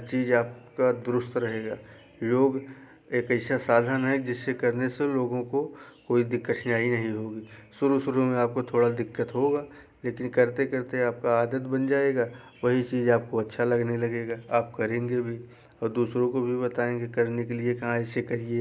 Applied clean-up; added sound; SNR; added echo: none; none; none; none.